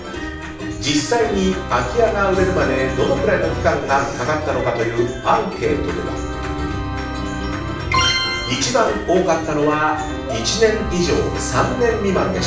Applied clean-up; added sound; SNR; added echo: none; Organ; 10 dB; reverberation time 0.5 s.